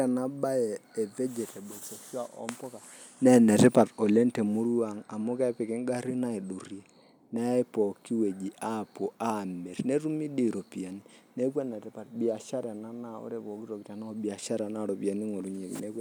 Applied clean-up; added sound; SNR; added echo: none; none; none; none.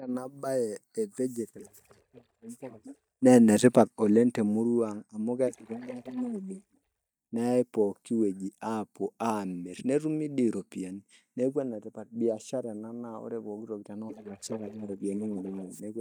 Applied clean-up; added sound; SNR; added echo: neural mask model DeepFilterNet 3.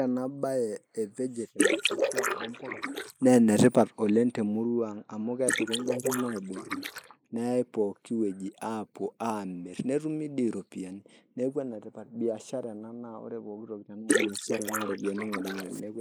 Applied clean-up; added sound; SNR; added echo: neural mask model Resemble Enhance denoiser.